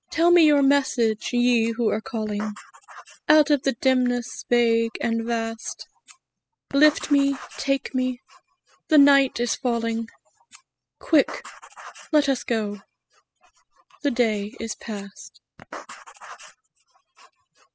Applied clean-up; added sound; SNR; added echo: classical method spectral subtraction.